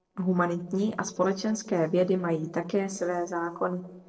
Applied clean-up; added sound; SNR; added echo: neural separator model SepFormer DNS4.